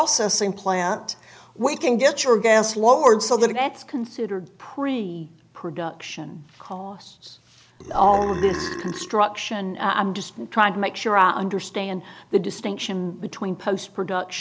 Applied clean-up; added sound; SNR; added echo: none; Burping, eructation; 9 dB; none.